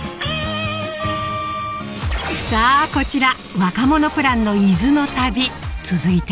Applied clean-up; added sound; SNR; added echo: none; Wind instrument, woodwind instrument; 10 dB; none.